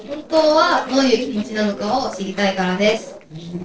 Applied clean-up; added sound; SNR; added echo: neural separator model SepFormer DNS4.